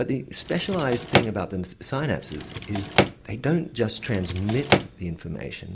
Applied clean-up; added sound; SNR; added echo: none; Drawer open or close; -1 dB; none.